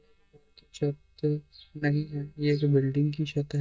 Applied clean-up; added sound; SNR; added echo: neural mask model DeepFilterNet 3.